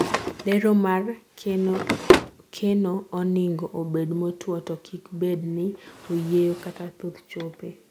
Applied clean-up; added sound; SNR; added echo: none; Drawer open or close; 4 dB; none.